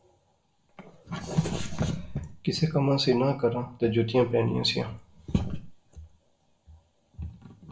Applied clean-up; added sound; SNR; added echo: none; none; none; reverberation time 0.4 s.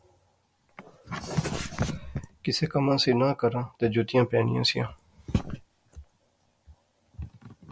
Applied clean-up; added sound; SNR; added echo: none; none; none; none.